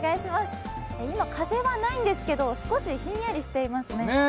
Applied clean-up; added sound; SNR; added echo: none; none; none; none.